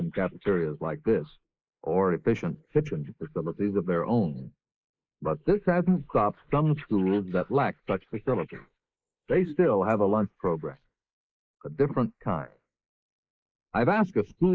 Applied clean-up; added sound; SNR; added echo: neural mask model Resemble Enhance denoiser.